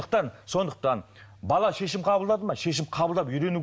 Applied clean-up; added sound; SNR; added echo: none; none; none; none.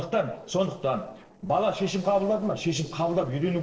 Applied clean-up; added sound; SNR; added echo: neural separator model SepFormer DNS4.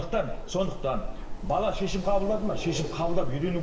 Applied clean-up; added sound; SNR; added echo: none; Wind; 1 dB; reverberation time 1.1 s.